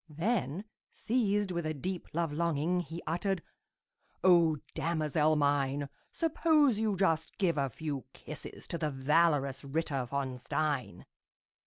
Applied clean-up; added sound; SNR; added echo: none; none; none; none.